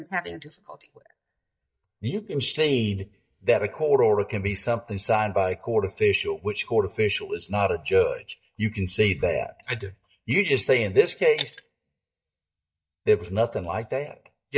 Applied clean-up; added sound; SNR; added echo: neural mask model DeepFilterNet 3.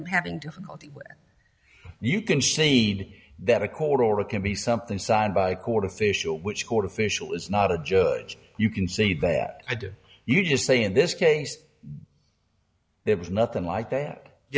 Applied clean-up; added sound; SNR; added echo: none; none; none; none.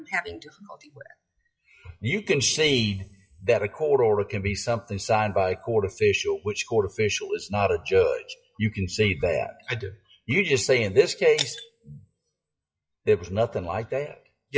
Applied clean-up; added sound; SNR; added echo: classical method WPE with log-MMSE.